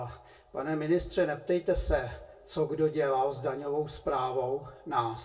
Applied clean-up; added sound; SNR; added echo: none; none; none; reverberation time 0.2 s.